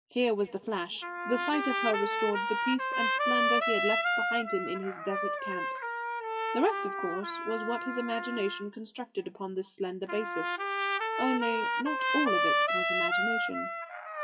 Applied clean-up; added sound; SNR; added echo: classical method WPE with log-MMSE.